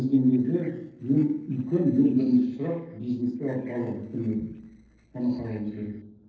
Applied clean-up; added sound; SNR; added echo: neural separator model SepFormer DNS4.